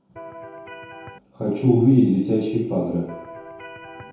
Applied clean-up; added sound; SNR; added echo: none; Electric guitar; 16 dB; reverberation time 0.8 s.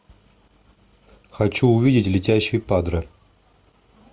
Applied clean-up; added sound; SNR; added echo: none; none; none; none.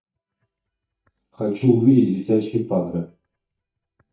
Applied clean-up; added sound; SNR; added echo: neural mask model DeepFilterNet 3.